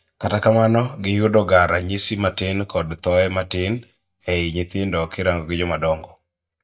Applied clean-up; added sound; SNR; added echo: neural mask model DeepFilterNet 3.